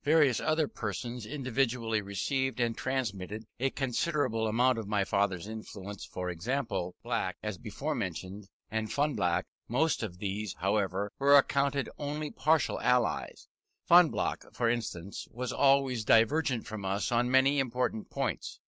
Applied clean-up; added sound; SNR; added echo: none; none; none; none.